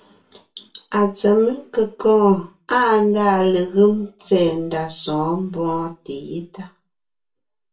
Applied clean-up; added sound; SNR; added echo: none; none; none; reverberation time 0.2 s.